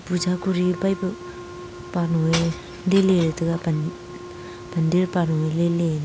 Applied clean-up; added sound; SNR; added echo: none; Wind instrument, woodwind instrument + Shatter / Crushing; 14 dB; none.